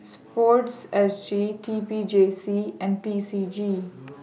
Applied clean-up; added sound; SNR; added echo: none; none; none; none.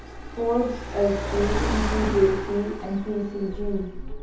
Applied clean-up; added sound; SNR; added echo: none; Car; 4 dB; reverberation time 0.5 s.